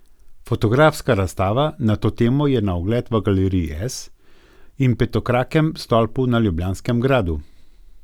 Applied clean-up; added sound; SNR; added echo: none; none; none; none.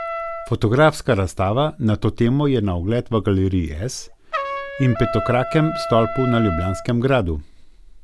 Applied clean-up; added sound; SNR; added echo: none; Trumpet; 11 dB; none.